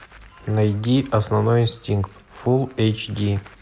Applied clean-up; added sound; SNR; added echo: none; none; none; none.